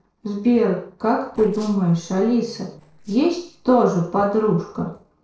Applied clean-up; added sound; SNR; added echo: neural separator model SepFormer DNS4.